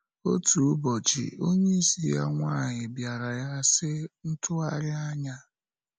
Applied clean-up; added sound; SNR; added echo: none; none; none; none.